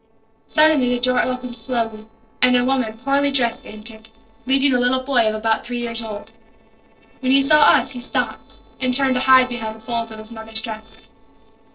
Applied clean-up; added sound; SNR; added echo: neural separator model SepFormer DNS4.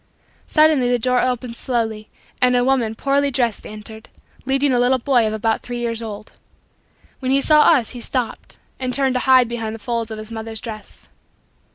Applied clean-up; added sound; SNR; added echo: none; none; none; none.